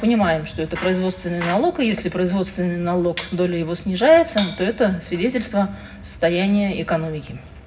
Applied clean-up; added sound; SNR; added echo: none; Bicycle; 18 dB; reverberation time 0.4 s.